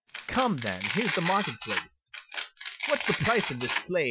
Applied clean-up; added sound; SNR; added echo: classical method Wiener filter.